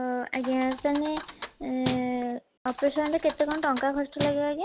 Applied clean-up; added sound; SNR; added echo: none; Thump, thud; 9 dB; none.